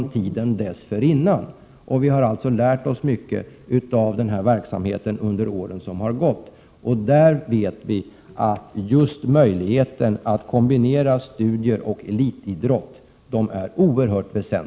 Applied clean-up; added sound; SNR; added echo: none; none; none; none.